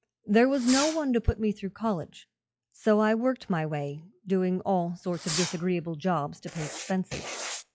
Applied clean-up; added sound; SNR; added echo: classical method log-MMSE.